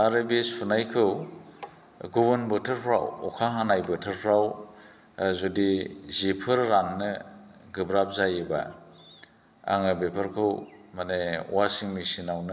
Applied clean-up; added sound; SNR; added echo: none; none; none; none.